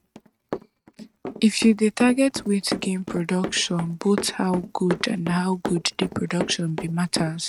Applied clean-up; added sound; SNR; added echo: neural mask model RNNoise.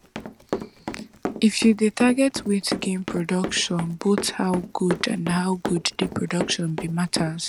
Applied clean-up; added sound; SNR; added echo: none; Run; 9 dB; none.